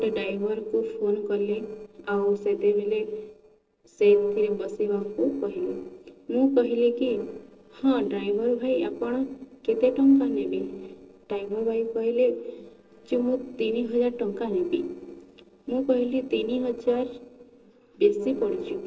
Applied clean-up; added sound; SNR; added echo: neural separator model SepFormer DNS4.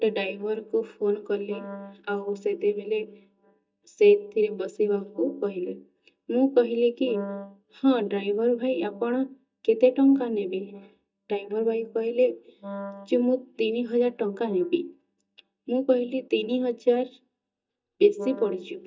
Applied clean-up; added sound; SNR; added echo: neural mask model DeepFilterNet 3.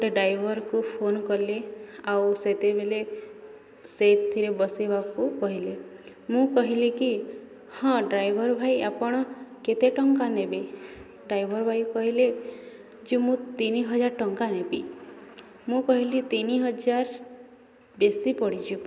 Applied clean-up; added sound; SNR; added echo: none; none; none; none.